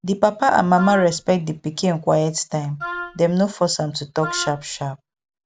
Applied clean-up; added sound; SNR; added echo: none; Wind instrument, woodwind instrument; 12 dB; none.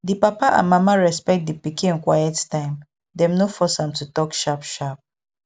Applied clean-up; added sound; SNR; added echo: none; none; none; none.